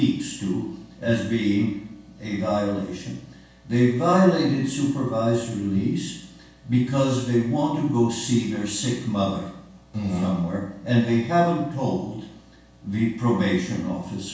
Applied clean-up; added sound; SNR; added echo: none; none; none; reverberation time 0.7 s.